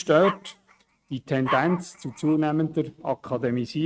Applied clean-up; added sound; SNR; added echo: neural mask model RNNoise.